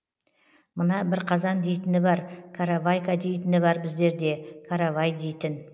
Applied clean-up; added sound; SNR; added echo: none; none; none; none.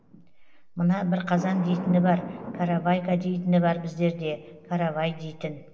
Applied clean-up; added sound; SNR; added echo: none; Thunder; 14 dB; reverberation time 0.7 s.